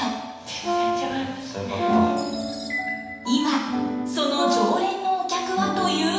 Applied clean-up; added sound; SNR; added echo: none; Brass instrument; 2 dB; reverberation time 1.1 s.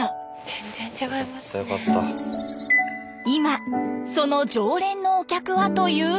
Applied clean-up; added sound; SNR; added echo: none; none; none; none.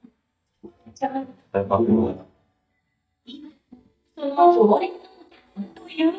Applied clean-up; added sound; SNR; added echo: neural mask model DeepFilterNet 3.